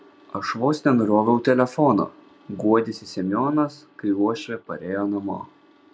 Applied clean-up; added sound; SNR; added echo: none; none; none; none.